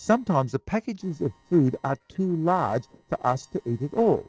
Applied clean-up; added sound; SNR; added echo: neural separator model SepFormer DNS4.